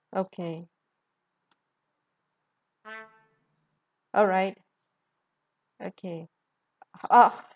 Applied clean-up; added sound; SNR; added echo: none; Trumpet; 19 dB; none.